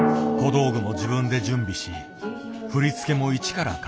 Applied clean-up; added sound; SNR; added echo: none; Drum; 5 dB; none.